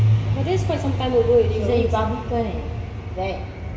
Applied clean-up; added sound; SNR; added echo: none; none; none; reverberation time 1.9 s.